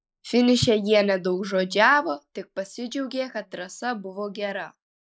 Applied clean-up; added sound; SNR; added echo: neural mask model Resemble Enhance denoiser.